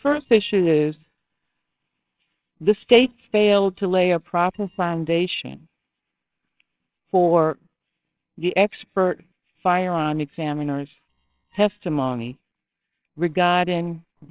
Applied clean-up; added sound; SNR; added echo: neural separator model SepFormer WHAMR!.